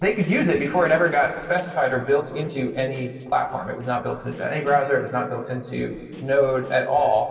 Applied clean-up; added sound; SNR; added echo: neural separator model SepFormer DNS4.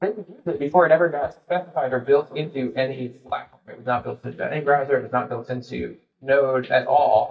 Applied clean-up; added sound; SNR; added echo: neural mask model DeepFilterNet 3.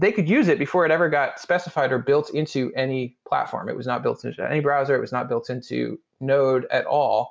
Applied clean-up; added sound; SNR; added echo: none; none; none; none.